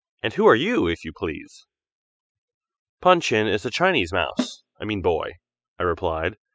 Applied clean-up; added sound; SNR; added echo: classical method spectral subtraction.